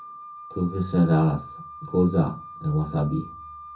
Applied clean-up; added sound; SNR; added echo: none; Wind instrument, woodwind instrument; 16 dB; reverberation time 0.3 s.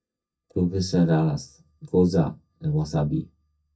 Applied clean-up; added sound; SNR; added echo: neural mask model DeepFilterNet 3.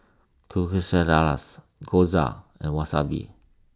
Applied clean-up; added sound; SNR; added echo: none; none; none; none.